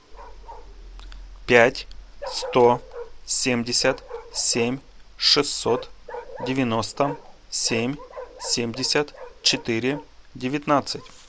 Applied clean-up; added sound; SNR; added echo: none; Bark; 15 dB; none.